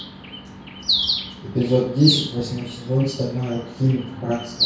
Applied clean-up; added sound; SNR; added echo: none; Bird; 5 dB; reverberation time 0.5 s.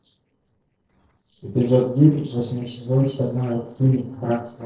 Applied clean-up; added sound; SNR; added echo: neural separator model SepFormer DNS4.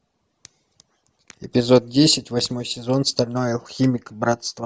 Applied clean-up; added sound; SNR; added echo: none; none; none; none.